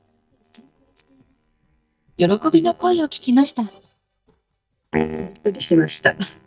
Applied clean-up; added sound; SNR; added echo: neural mask model DeepFilterNet 3.